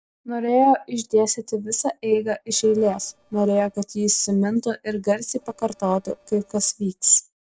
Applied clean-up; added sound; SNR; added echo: neural separator model SepFormer DNS4.